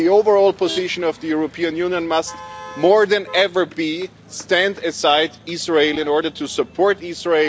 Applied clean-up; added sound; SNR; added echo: none; Motor vehicle (road); 20 dB; none.